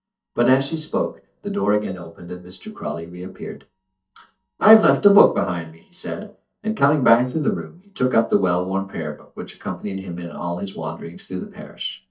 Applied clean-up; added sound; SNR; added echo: neural mask model DeepFilterNet 3.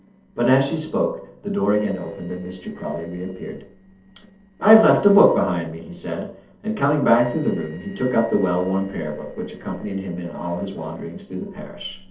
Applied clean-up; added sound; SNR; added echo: neural separator model SepFormer DNS4.